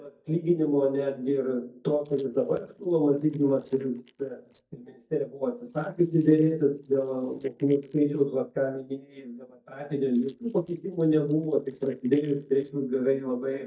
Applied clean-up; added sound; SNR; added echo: neural mask model DeepFilterNet 3.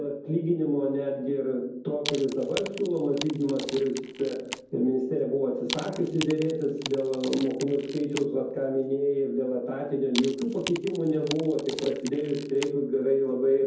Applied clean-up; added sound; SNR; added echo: none; Wood; 13 dB; reverberation time 0.6 s.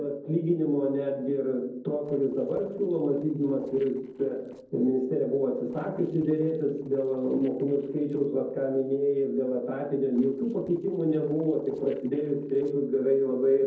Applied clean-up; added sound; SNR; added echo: neural separator model SepFormer DNS4.